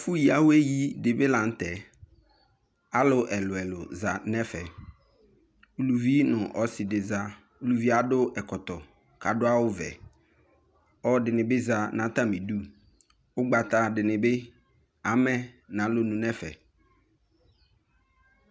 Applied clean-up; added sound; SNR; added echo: none; none; none; none.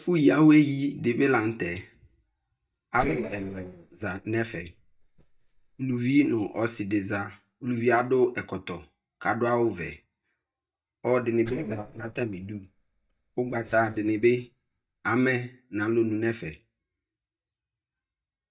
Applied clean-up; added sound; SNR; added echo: neural mask model DeepFilterNet 3.